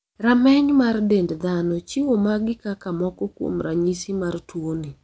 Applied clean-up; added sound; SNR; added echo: none; none; none; none.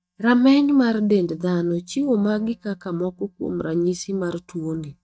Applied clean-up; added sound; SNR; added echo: neural mask model DeepFilterNet 3.